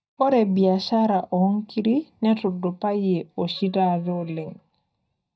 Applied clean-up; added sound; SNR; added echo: neural mask model DeepFilterNet 3.